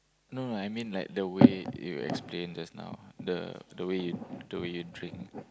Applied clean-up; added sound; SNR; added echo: none; none; none; none.